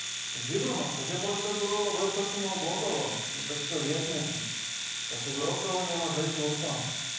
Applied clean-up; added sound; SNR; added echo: none; Domestic sounds, home sounds; 1 dB; reverberation time 1.1 s.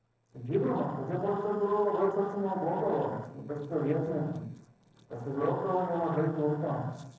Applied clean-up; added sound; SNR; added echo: neural separator model SepFormer DNS4.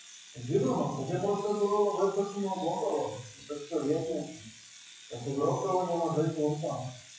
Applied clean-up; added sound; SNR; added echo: classical method WPE with log-MMSE.